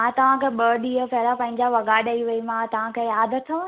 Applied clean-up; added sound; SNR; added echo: none; none; none; none.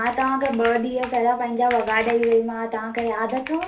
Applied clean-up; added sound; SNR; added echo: none; Computer keyboard; 15 dB; reverberation time 0.3 s.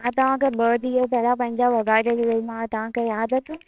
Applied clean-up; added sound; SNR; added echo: neural separator model SepFormer WHAMR!.